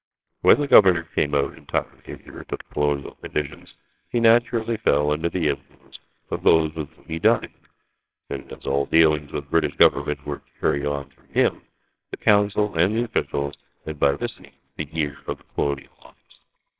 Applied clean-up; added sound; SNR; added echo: neural separator model SepFormer WHAMR!.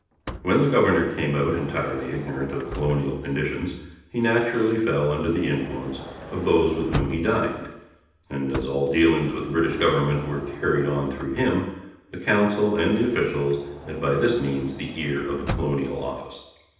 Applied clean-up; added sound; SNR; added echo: none; Sliding door / Motor vehicle (road); 14 dB; reverberation time 0.9 s.